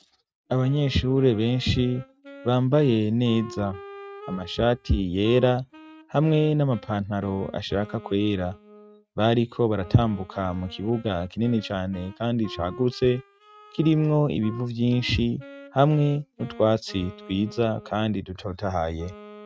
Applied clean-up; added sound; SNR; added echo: neural mask model RNNoise.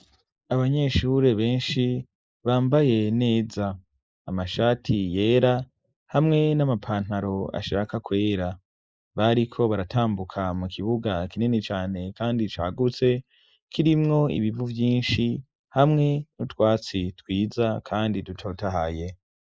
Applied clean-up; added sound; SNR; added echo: neural mask model Resemble Enhance denoiser.